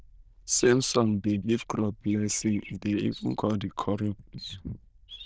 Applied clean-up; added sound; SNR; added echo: neural diffusion model UNIVERSE++.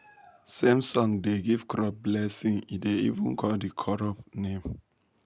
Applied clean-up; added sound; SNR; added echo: none; none; none; none.